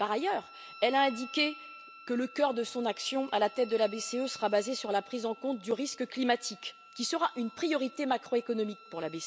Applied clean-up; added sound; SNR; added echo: none; Wind instrument, woodwind instrument; 19 dB; none.